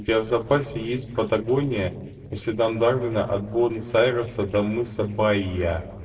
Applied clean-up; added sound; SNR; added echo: neural separator model SepFormer DNS4.